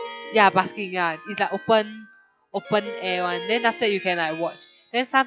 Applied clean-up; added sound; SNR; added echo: classical method log-MMSE.